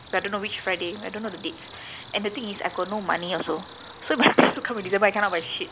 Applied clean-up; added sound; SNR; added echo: none; Cricket; 18 dB; none.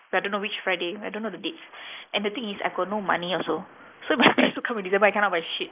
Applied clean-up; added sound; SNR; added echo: neural mask model Resemble Enhance denoiser.